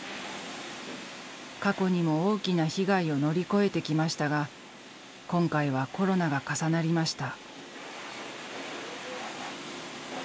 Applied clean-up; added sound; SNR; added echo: none; none; none; none.